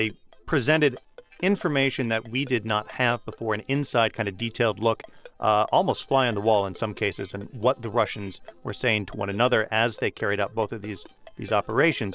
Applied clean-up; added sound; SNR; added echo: neural separator model SepFormer DNS4.